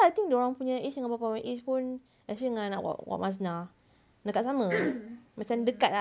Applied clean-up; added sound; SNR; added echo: none; none; none; none.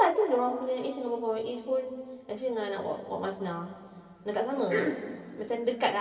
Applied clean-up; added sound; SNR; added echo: none; none; none; reverberation time 2.4 s.